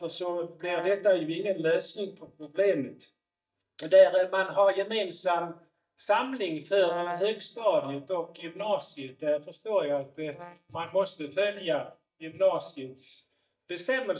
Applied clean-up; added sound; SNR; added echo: neural mask model DeepFilterNet 3.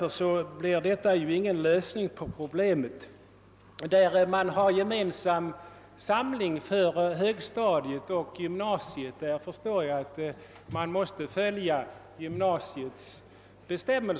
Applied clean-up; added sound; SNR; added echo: none; none; none; none.